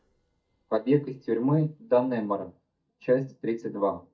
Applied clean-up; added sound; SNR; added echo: neural mask model DeepFilterNet 3.